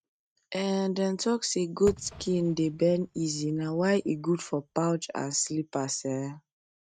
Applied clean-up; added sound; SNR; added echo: neural mask model RNNoise.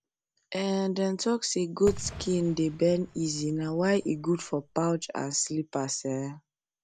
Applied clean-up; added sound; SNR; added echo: none; Fireworks; 15 dB; none.